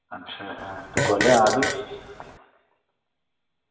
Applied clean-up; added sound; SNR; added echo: none; Fart; 2 dB; reverberation time 1.5 s.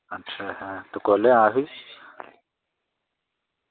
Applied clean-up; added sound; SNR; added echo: none; none; none; none.